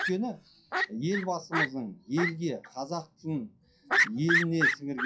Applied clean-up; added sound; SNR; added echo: classical method WPE with log-MMSE.